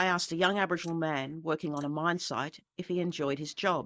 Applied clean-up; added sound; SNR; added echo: neural mask model Resemble Enhance denoiser.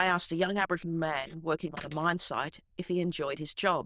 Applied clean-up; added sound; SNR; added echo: neural diffusion model UNIVERSE++.